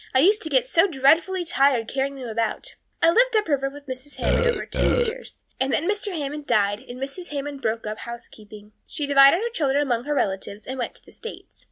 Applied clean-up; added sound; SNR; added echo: none; Burping, eructation; -3 dB; none.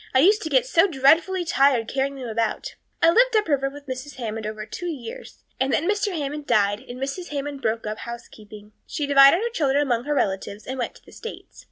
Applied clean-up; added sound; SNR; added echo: none; none; none; none.